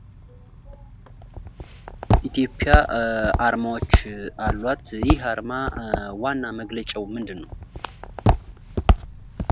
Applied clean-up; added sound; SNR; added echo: none; Walk, footsteps; -2 dB; none.